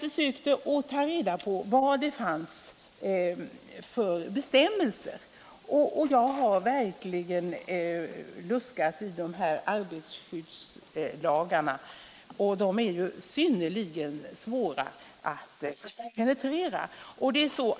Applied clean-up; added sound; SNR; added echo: neural mask model Resemble Enhance denoiser.